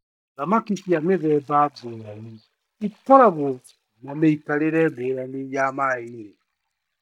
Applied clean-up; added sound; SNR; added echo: neural mask model DeepFilterNet 3.